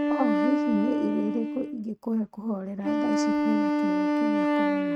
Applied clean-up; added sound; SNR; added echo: neural mask model RNNoise.